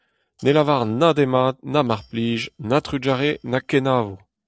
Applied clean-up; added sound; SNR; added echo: neural separator model SepFormer DNS4.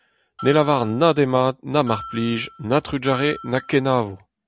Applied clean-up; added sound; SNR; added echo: none; Bell; 16 dB; none.